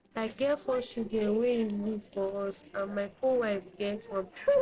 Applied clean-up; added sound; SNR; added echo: neural separator model SepFormer DNS4.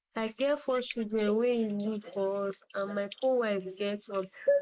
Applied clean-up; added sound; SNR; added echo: neural mask model Resemble Enhance denoiser.